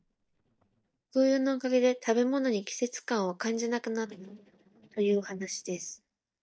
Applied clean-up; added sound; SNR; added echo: neural mask model DeepFilterNet 3.